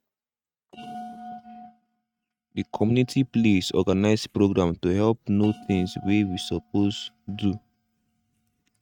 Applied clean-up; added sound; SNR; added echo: neural mask model RNNoise.